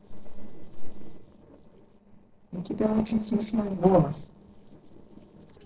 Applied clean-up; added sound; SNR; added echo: neural separator model SepFormer DNS4.